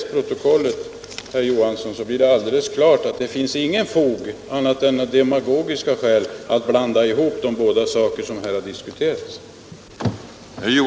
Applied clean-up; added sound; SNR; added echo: none; none; none; none.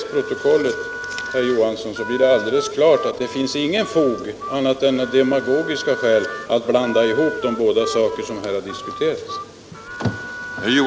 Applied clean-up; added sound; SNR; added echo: none; Harmonica; 12 dB; none.